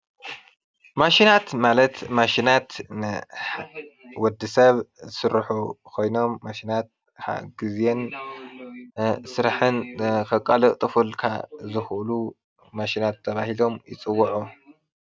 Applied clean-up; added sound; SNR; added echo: none; none; none; none.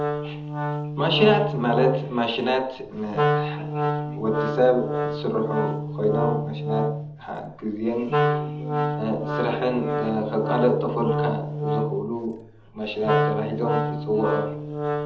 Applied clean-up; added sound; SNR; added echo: none; Wind instrument, woodwind instrument; 1 dB; reverberation time 0.8 s.